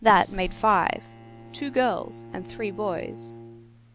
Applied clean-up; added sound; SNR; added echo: none; Bowed string instrument + Snare drum; 16 dB; none.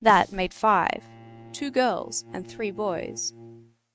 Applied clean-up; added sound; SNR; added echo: neural mask model RNNoise.